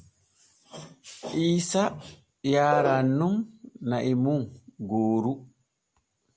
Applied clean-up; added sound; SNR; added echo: none; none; none; none.